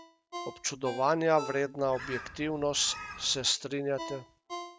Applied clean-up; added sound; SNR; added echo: none; Bird + Ringtone; 12 dB; none.